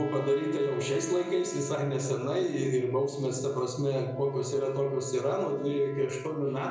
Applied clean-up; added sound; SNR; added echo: none; Trumpet; 20 dB; reverberation time 0.5 s.